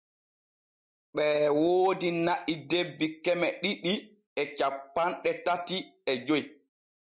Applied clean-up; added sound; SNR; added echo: none; none; none; none.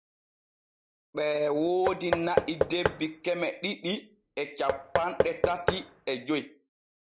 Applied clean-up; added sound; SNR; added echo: none; Knock / Wood; 1 dB; none.